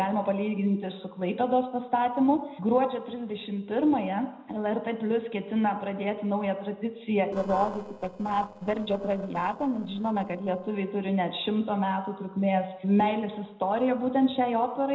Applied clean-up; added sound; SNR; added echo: neural separator model SepFormer DNS4.